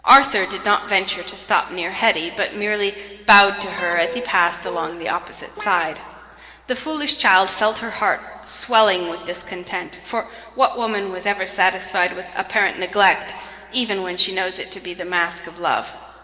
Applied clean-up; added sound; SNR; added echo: none; Guitar; 13 dB; reverberation time 2.5 s.